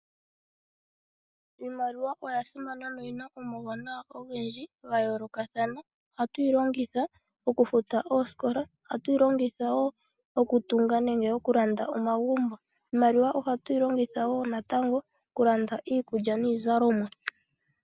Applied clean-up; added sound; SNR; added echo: none; none; none; none.